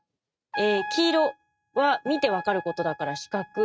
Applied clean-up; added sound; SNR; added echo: neural mask model RNNoise.